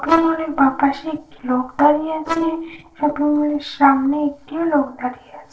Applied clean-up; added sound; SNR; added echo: neural separator model SepFormer DNS4.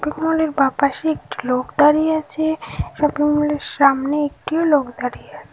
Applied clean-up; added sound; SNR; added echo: none; none; none; none.